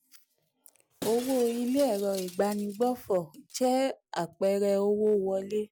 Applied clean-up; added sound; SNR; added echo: none; Shatter; 18 dB; none.